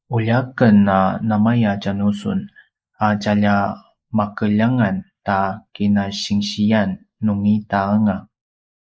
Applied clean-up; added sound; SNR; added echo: neural mask model Resemble Enhance denoiser.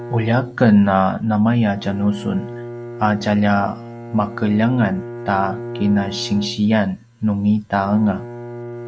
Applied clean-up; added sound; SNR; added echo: none; Bowed string instrument; 14 dB; none.